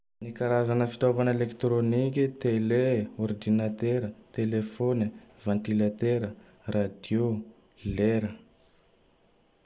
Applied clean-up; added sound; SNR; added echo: none; none; none; none.